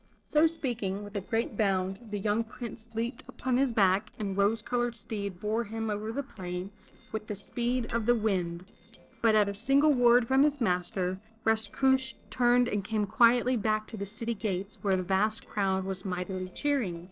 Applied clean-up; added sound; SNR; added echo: neural separator model SepFormer DNS4.